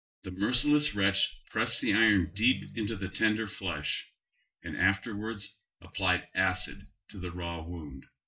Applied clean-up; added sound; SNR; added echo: neural mask model DeepFilterNet 3.